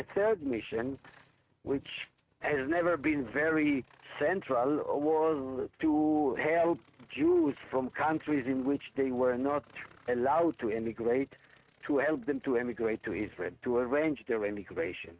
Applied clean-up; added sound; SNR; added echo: neural mask model RNNoise.